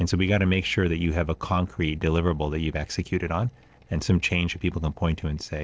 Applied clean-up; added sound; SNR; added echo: neural separator model SepFormer DNS4.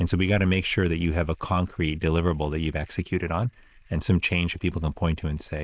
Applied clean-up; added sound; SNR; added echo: neural mask model Resemble Enhance denoiser.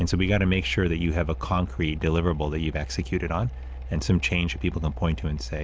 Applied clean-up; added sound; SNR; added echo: none; Mechanical fan; 9 dB; none.